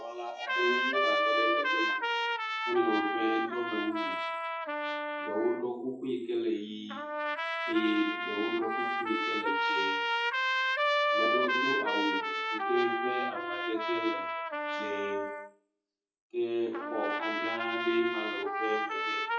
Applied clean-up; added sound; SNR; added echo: classical method WPE with log-MMSE.